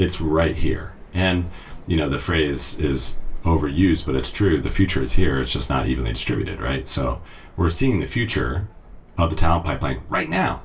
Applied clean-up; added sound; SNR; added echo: none; Subway, metro, underground; 20 dB; reverberation time 0.2 s.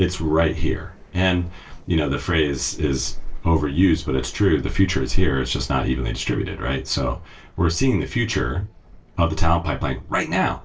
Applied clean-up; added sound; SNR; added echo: neural separator model SepFormer DNS4.